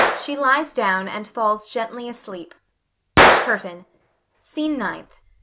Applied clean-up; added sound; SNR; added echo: none; Gunshot, gunfire; -2 dB; none.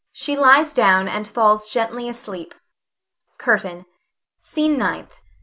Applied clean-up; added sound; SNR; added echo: none; none; none; none.